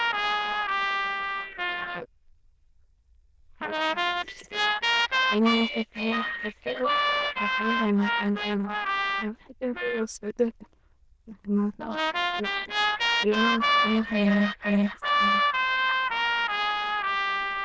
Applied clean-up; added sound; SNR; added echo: neural diffusion model UNIVERSE++.